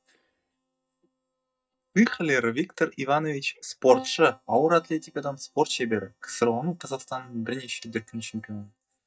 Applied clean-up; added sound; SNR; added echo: neural mask model DeepFilterNet 3.